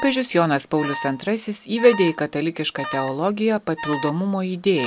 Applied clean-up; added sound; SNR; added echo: none; Alarm; 13 dB; none.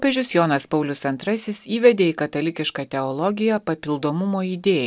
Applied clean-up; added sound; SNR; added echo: none; none; none; none.